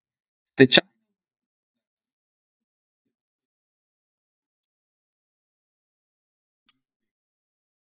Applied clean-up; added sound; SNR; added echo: neural mask model DeepFilterNet 3.